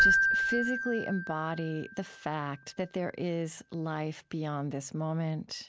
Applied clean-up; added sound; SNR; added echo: none; Keyboard (musical); -1 dB; none.